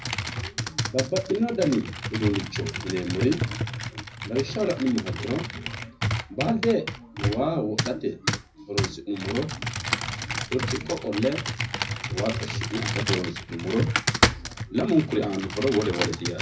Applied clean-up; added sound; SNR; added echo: none; Computer keyboard; 2 dB; reverberation time 0.4 s.